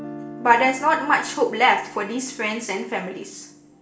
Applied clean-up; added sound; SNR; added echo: none; Guitar; 17 dB; reverberation time 0.5 s.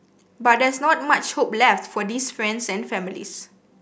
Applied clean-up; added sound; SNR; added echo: none; none; none; none.